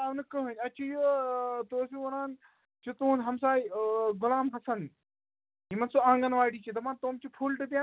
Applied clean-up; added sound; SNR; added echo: none; none; none; none.